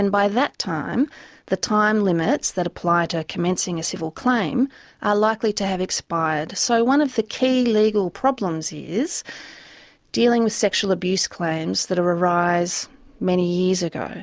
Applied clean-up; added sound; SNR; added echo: none; none; none; none.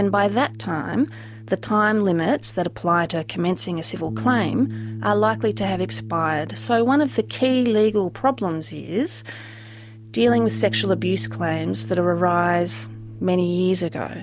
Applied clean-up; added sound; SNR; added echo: none; Bass guitar; 12 dB; none.